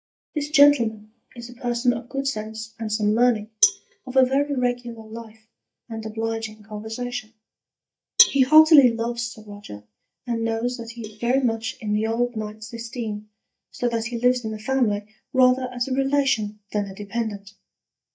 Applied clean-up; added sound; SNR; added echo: neural mask model DeepFilterNet 3.